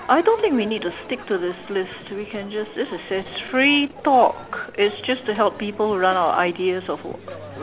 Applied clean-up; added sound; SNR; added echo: none; Crowd; 17 dB; none.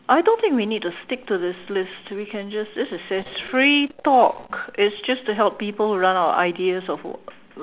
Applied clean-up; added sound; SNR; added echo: none; none; none; none.